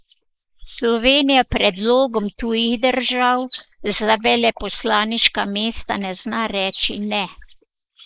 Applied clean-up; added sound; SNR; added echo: neural mask model Resemble Enhance denoiser.